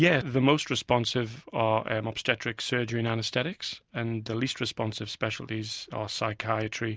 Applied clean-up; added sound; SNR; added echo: none; none; none; none.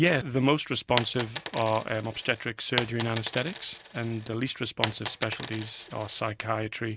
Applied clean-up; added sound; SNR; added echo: none; Coin (dropping); 4 dB; none.